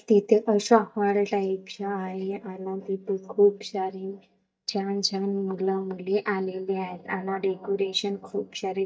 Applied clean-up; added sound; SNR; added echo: neural mask model DeepFilterNet 3.